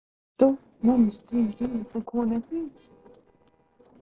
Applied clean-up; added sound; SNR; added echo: neural separator model SepFormer DNS4.